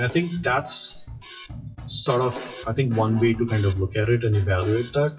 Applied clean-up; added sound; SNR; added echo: classical method WPE with log-MMSE.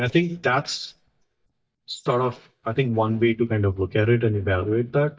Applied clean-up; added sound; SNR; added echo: neural mask model DeepFilterNet 3.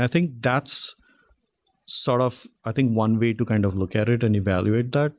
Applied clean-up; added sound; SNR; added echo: none; none; none; none.